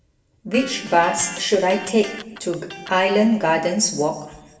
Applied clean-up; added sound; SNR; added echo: none; Electric guitar; 15 dB; reverberation time 1.0 s.